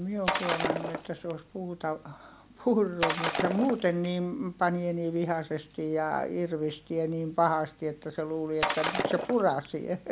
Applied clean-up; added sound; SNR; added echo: none; Shatter; 3 dB; none.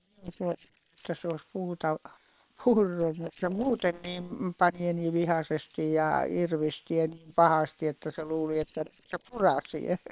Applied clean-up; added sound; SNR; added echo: neural separator model SepFormer WHAM!.